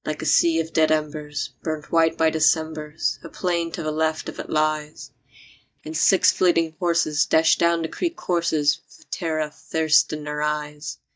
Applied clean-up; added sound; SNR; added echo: neural mask model DeepFilterNet 3.